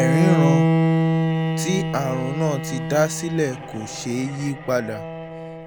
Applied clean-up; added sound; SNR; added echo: none; Bowed string instrument; -3 dB; none.